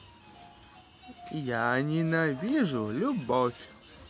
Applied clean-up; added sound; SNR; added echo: none; none; none; none.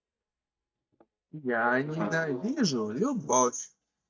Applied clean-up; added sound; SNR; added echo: neural mask model DeepFilterNet 3.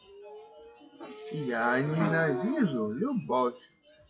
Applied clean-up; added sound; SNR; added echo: classical method WPE with log-MMSE.